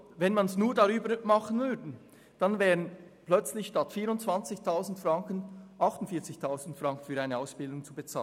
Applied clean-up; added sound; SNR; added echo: none; none; none; none.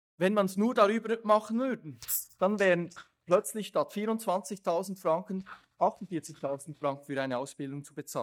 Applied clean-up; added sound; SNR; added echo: neural mask model DeepFilterNet 3.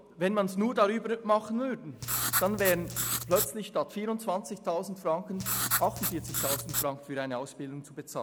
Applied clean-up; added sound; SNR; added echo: none; Writing; 1 dB; none.